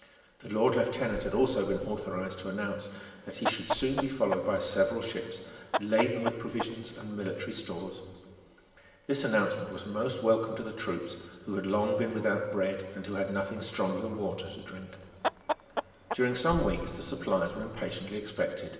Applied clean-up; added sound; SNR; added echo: none; Chicken, rooster; 5 dB; reverberation time 2.3 s.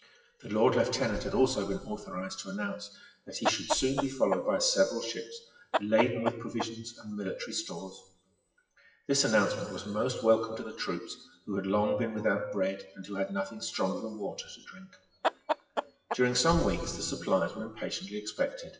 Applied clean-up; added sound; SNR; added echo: classical method WPE with log-MMSE.